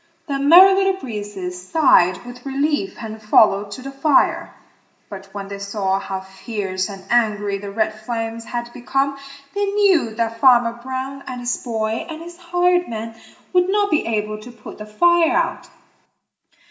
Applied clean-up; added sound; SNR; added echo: none; none; none; reverberation time 0.8 s.